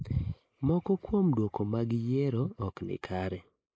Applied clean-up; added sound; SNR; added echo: neural mask model Resemble Enhance denoiser.